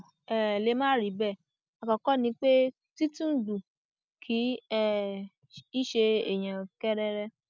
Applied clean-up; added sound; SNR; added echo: none; none; none; none.